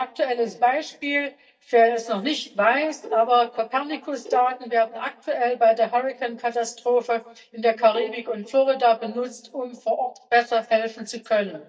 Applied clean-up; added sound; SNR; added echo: neural mask model DeepFilterNet 3.